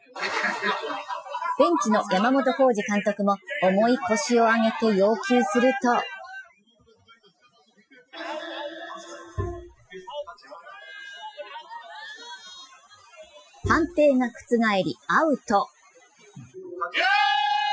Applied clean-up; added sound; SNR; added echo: classical method Wiener filter.